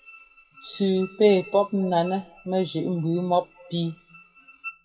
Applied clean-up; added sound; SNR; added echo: classical method WPE with log-MMSE.